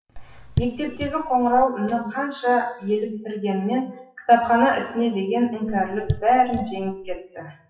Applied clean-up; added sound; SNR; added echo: classical method WPE with log-MMSE.